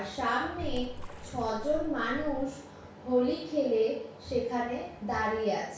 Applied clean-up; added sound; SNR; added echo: none; Splash, splatter; 8 dB; reverberation time 0.6 s.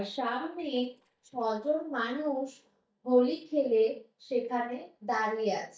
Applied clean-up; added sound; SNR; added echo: neural mask model DeepFilterNet 3.